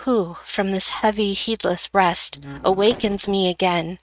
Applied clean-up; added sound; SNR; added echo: neural mask model RNNoise.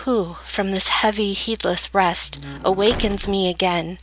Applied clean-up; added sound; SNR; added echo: none; Slam; 10 dB; none.